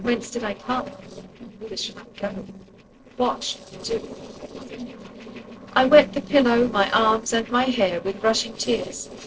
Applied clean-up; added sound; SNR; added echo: neural separator model SepFormer DNS4.